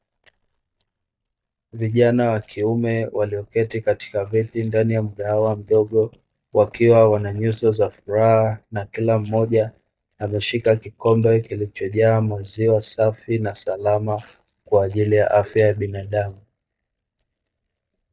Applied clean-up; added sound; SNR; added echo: neural mask model DeepFilterNet 3.